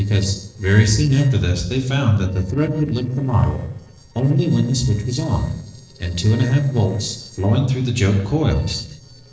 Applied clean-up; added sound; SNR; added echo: neural separator model SepFormer DNS4.